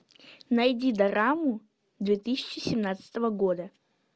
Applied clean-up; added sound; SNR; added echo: none; none; none; none.